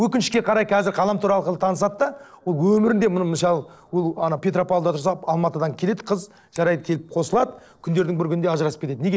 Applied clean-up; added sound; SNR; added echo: neural separator model SepFormer DNS4.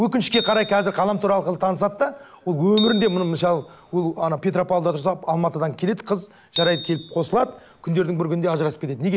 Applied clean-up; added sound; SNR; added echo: none; Bicycle bell; 12 dB; none.